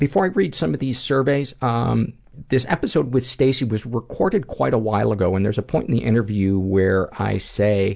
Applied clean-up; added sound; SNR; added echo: none; none; none; none.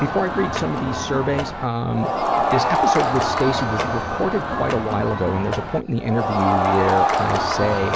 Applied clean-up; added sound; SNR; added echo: none; Crowd; -1 dB; none.